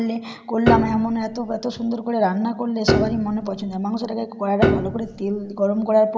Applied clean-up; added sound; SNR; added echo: none; Piano; 3 dB; none.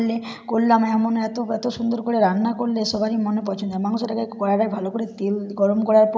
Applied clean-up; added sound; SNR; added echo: none; none; none; none.